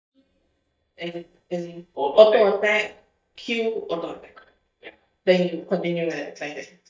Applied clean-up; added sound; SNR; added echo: neural mask model DeepFilterNet 3.